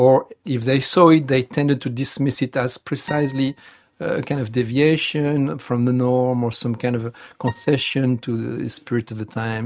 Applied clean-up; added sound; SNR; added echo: neural mask model RNNoise.